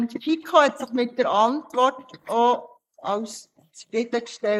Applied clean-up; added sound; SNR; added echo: neural mask model Resemble Enhance denoiser.